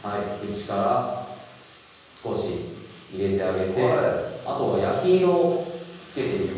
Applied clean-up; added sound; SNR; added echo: none; none; none; reverberation time 1.3 s.